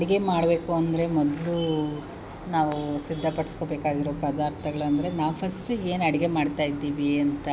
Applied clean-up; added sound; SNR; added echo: none; none; none; none.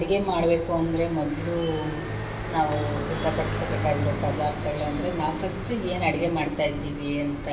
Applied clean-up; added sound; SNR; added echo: none; Car passing by; 6 dB; reverberation time 0.7 s.